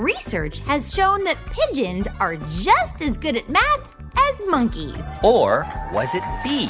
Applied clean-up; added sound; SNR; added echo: none; none; none; none.